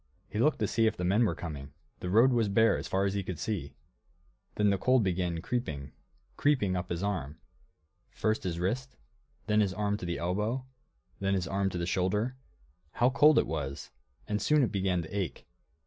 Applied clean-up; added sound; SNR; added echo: none; none; none; none.